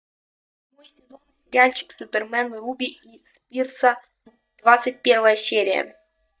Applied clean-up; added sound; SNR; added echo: neural mask model DeepFilterNet 3.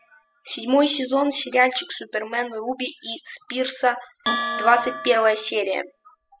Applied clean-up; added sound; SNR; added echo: classical method spectral subtraction.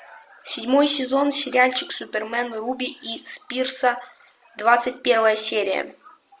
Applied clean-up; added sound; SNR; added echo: none; none; none; none.